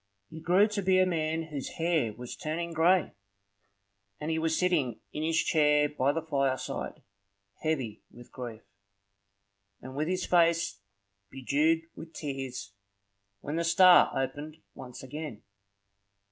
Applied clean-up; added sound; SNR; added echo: none; none; none; none.